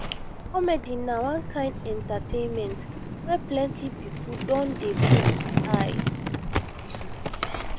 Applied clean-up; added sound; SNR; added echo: none; Skateboard; -2 dB; none.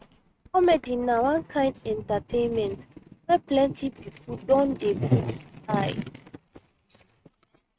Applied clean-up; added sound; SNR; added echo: neural mask model RNNoise.